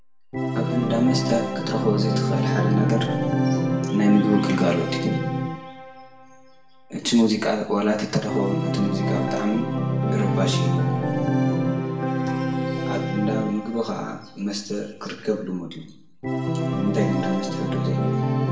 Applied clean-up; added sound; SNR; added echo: none; Organ; -1 dB; reverberation time 0.7 s.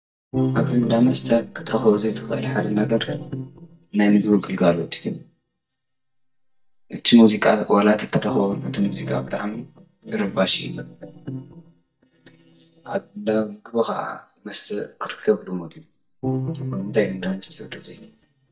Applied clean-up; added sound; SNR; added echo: neural mask model DeepFilterNet 3.